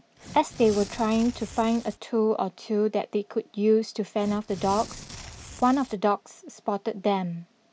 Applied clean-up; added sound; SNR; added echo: none; Tearing; 15 dB; none.